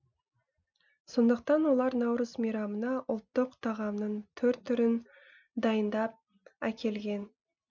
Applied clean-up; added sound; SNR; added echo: none; none; none; none.